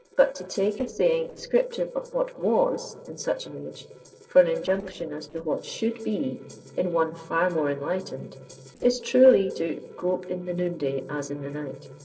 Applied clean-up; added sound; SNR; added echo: neural separator model SepFormer DNS4.